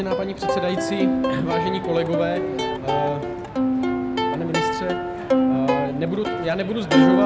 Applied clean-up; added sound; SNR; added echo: none; Plucked string instrument; -4 dB; none.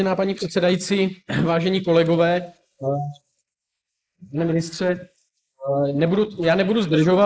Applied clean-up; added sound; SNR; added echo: neural mask model Resemble Enhance denoiser.